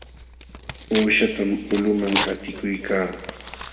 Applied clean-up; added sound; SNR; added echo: none; Tearing; 7 dB; reverberation time 1.0 s.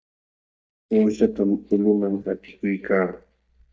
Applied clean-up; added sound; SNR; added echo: neural mask model DeepFilterNet 3.